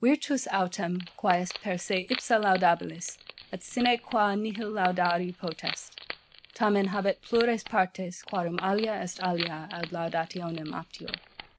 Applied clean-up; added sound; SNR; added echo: none; Wood; 13 dB; none.